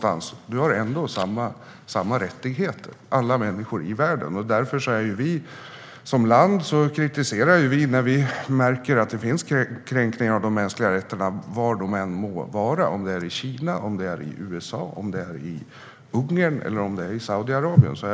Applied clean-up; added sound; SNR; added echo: none; none; none; none.